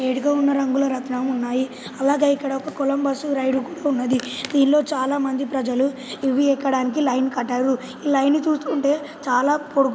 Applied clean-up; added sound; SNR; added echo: none; none; none; none.